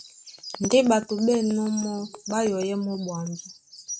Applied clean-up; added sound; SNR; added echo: neural mask model RNNoise.